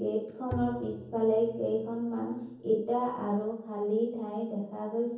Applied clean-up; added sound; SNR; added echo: none; Bowed string instrument; 13 dB; reverberation time 0.9 s.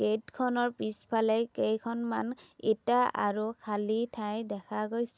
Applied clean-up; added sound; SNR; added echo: none; none; none; none.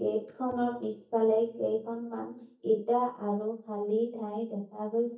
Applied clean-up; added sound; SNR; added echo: neural mask model DeepFilterNet 3.